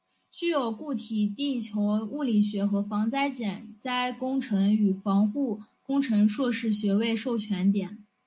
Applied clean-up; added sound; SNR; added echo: none; none; none; none.